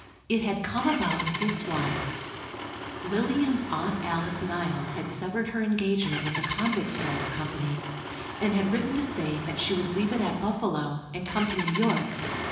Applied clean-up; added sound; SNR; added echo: none; Engine starting; 8 dB; reverberation time 1.0 s.